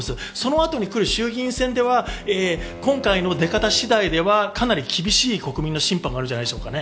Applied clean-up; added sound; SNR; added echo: none; Bowed string instrument; 19 dB; none.